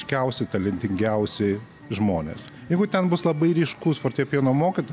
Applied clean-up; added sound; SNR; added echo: none; none; none; none.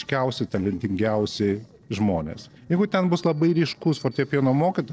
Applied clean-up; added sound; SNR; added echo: neural separator model SepFormer DNS4.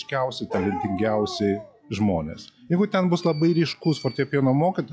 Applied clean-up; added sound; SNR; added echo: classical method log-MMSE.